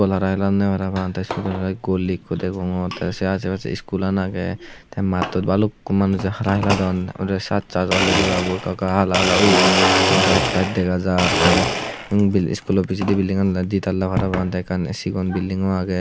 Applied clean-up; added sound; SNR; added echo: none; Domestic sounds, home sounds; 4 dB; none.